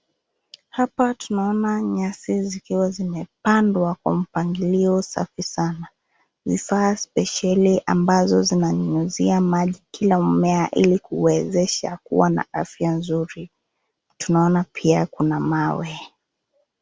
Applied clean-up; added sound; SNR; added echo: none; none; none; none.